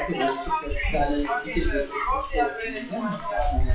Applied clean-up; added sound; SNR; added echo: classical method WPE with log-MMSE.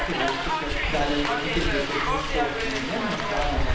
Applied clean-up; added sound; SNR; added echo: none; Hiss; -4 dB; reverberation time 0.8 s.